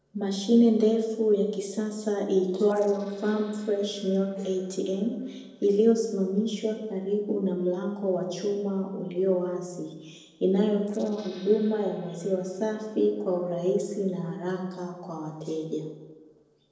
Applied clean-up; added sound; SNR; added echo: neural separator model SepFormer DNS4.